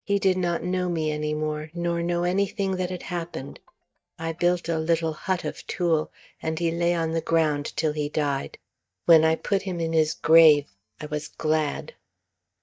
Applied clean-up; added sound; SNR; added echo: neural mask model DeepFilterNet 3.